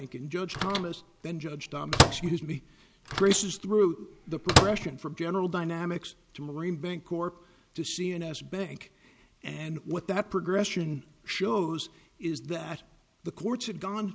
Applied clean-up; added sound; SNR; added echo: none; Microwave oven; -3 dB; none.